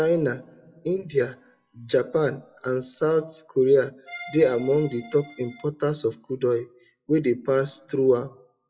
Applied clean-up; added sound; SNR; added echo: classical method WPE with log-MMSE.